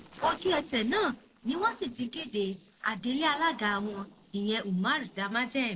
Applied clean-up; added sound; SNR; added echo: neural separator model SepFormer DNS4.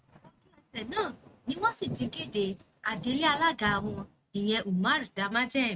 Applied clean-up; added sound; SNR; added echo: neural mask model RNNoise.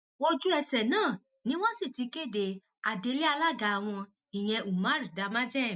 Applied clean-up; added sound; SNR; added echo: none; none; none; none.